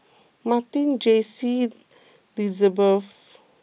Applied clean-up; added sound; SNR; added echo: none; none; none; none.